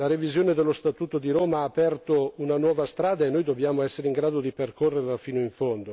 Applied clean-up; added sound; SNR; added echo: none; none; none; none.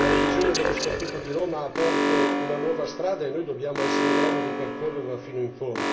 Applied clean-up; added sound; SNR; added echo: none; Alarm; -2 dB; reverberation time 0.7 s.